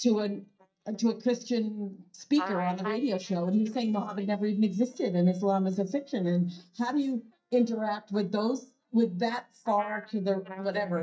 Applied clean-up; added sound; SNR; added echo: neural mask model DeepFilterNet 3.